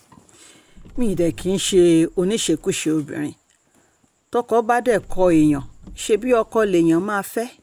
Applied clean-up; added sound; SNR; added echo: none; Car; 11 dB; none.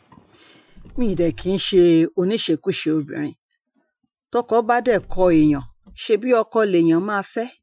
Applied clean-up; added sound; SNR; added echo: classical method Wiener filter.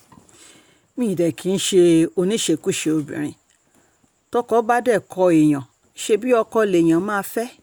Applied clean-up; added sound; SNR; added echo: none; none; none; none.